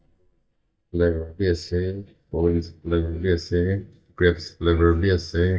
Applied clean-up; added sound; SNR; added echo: neural mask model DeepFilterNet 3.